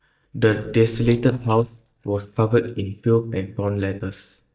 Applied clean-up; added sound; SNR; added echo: neural mask model DeepFilterNet 3.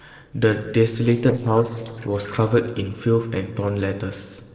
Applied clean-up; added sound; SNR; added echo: neural separator model SepFormer DNS4.